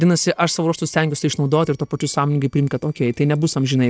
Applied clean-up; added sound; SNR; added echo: neural separator model SepFormer DNS4.